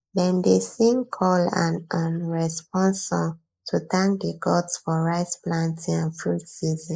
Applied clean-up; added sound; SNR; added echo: neural mask model Resemble Enhance denoiser.